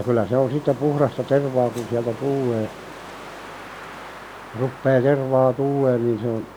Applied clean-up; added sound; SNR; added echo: none; Wind; 16 dB; none.